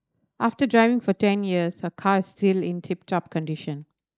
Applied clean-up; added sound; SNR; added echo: neural mask model Resemble Enhance denoiser.